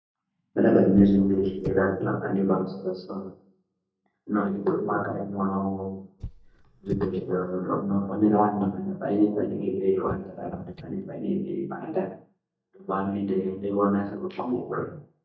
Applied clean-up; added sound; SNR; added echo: neural mask model DeepFilterNet 3.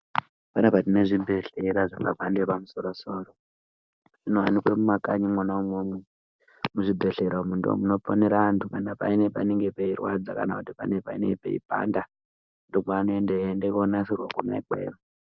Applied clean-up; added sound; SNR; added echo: none; none; none; none.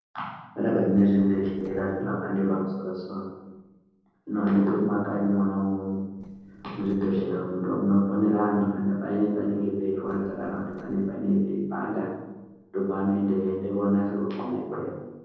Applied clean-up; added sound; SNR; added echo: neural separator model SepFormer DNS4.